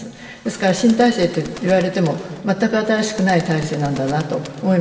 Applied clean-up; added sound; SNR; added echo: none; Bird; 19 dB; reverberation time 2.9 s.